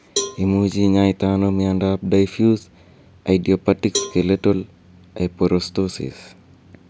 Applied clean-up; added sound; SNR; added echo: none; Cowbell; 13 dB; none.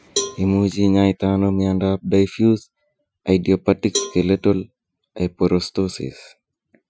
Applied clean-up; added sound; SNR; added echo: classical method Wiener filter.